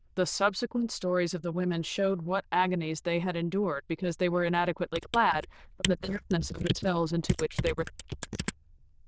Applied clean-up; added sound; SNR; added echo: neural diffusion model UNIVERSE++.